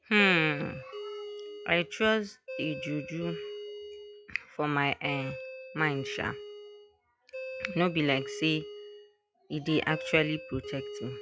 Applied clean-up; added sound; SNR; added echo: classical method log-MMSE.